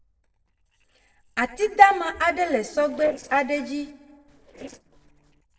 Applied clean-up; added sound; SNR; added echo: neural separator model SepFormer DNS4.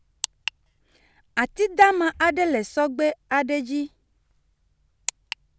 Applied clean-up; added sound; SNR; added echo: none; none; none; none.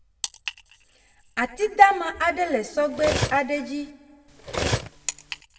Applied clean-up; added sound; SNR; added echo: none; Cutlery, silverware; 4 dB; reverberation time 1.3 s.